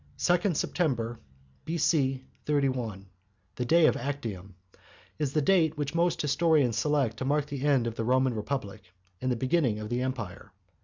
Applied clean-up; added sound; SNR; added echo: none; none; none; none.